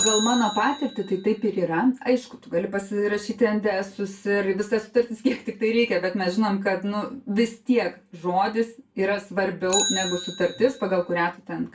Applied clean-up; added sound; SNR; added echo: none; Bicycle; 11 dB; reverberation time 0.2 s.